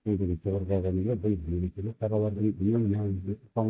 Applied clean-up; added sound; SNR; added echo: neural mask model DeepFilterNet 3.